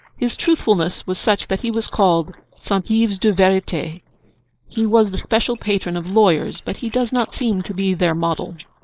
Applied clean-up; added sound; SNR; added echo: neural mask model Resemble Enhance denoiser.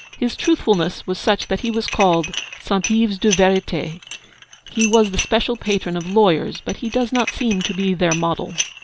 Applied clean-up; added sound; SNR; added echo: none; Dishes, pots, and pans; 11 dB; none.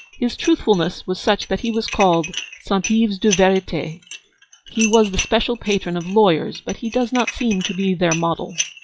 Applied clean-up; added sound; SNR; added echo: classical method log-MMSE.